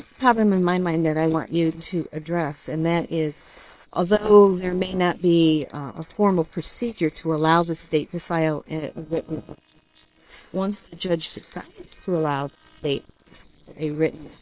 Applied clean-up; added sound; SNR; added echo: neural separator model SepFormer WHAM!.